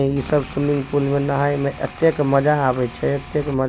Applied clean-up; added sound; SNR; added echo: none; Tools; 19 dB; none.